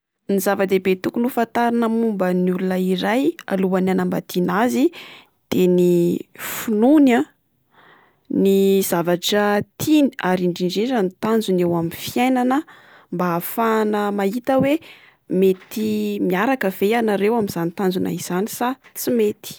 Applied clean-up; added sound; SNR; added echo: none; none; none; none.